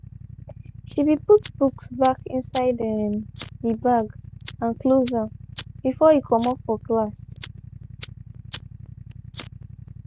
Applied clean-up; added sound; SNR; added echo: none; Fire + Idling / Motorcycle; 11 dB; none.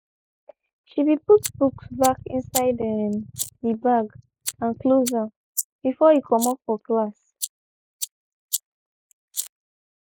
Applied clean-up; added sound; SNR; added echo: neural mask model Resemble Enhance denoiser.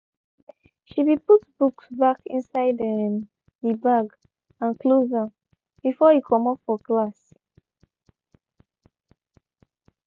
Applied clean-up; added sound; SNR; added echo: none; none; none; none.